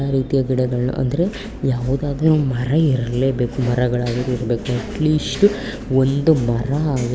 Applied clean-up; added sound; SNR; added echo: none; none; none; none.